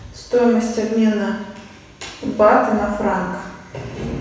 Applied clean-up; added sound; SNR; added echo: none; none; none; reverberation time 1.0 s.